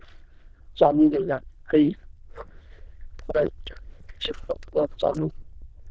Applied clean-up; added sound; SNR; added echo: neural diffusion model UNIVERSE++.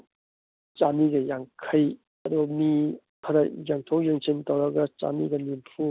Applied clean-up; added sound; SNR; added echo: none; none; none; none.